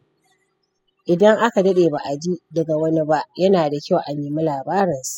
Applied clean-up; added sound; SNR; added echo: classical method spectral subtraction.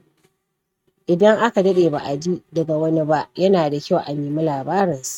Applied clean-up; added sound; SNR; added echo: neural mask model RNNoise.